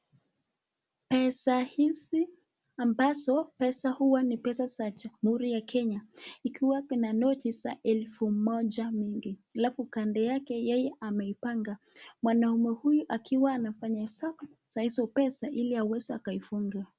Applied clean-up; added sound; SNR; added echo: none; none; none; none.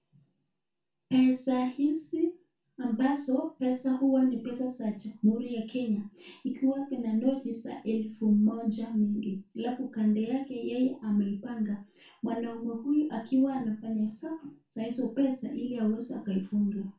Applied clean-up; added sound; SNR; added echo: none; none; none; reverberation time 0.2 s.